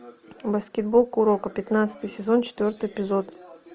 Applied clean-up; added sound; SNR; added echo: none; none; none; none.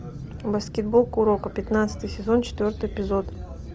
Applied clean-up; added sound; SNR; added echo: none; Aircraft; 11 dB; none.